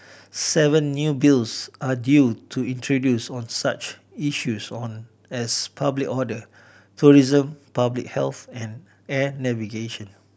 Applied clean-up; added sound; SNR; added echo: none; none; none; none.